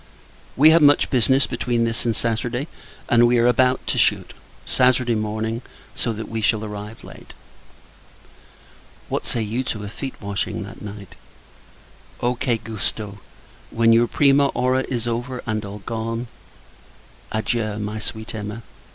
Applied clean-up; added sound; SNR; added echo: none; none; none; none.